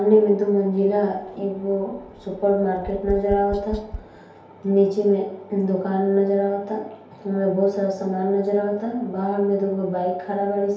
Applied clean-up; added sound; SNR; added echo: none; Tap; 15 dB; reverberation time 0.8 s.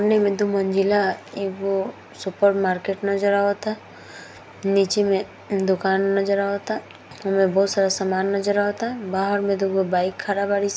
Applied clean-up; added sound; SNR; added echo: none; none; none; none.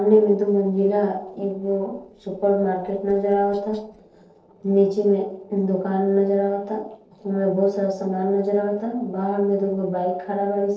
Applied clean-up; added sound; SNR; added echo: neural separator model SepFormer DNS4.